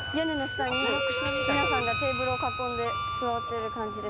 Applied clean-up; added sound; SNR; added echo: none; Harmonica; 0 dB; none.